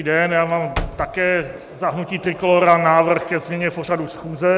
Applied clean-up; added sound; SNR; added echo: none; Slam / Wood; 13 dB; none.